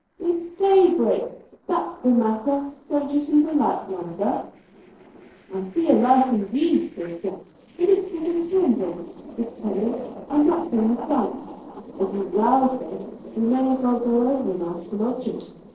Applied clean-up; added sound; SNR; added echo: neural separator model SepFormer DNS4.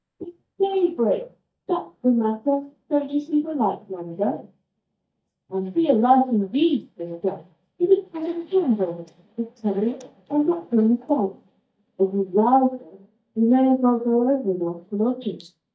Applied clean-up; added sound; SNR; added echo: neural mask model DeepFilterNet 3.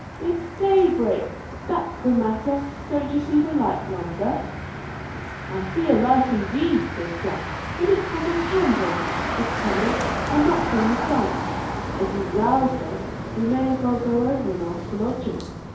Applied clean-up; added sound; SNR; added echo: none; Motor vehicle (road); 6 dB; reverberation time 2.4 s.